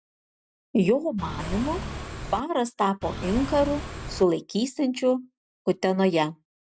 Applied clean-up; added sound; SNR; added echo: none; Engine / Car; 7 dB; none.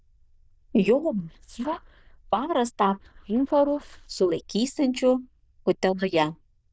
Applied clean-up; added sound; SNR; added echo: neural diffusion model UNIVERSE++.